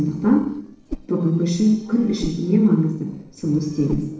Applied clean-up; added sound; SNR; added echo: neural separator model SepFormer DNS4.